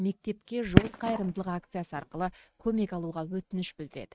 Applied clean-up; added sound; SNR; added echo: neural mask model RNNoise.